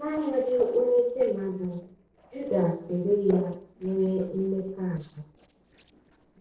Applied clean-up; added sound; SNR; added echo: neural separator model SepFormer DNS4.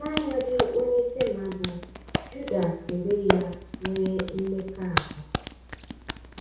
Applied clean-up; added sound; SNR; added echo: none; Hands; 5 dB; reverberation time 0.6 s.